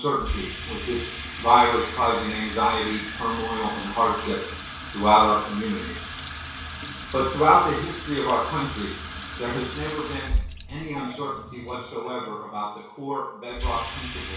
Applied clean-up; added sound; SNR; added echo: none; Sink (filling or washing) / Water tap, faucet; 9 dB; reverberation time 0.6 s.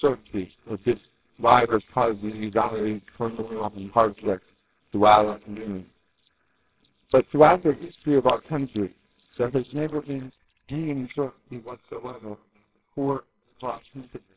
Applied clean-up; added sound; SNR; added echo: neural separator model SepFormer WHAMR!.